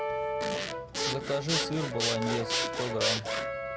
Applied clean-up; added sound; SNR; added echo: none; Brass instrument + Zipper (clothing) / Sawing; -3 dB; none.